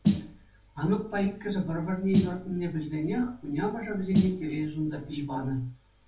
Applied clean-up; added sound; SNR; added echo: none; Snare drum; 3 dB; reverberation time 0.3 s.